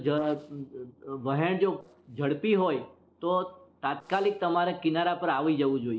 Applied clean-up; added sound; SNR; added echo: neural separator model SepFormer DNS4.